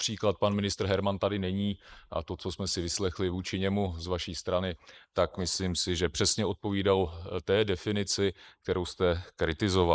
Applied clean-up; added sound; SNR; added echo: neural mask model Resemble Enhance denoiser.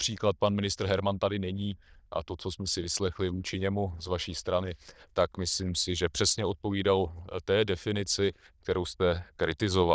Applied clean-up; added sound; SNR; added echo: neural diffusion model UNIVERSE++.